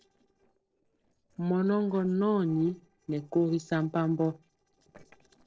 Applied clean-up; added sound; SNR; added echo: neural separator model SepFormer DNS4.